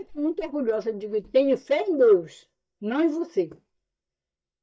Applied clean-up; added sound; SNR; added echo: neural mask model DeepFilterNet 3.